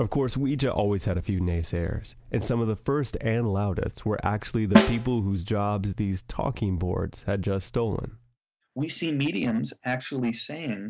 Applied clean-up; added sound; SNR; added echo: none; Snare drum; -2 dB; none.